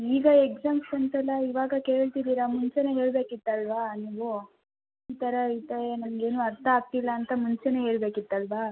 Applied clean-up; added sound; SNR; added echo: none; none; none; none.